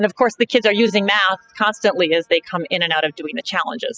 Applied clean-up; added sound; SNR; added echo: classical method spectral subtraction.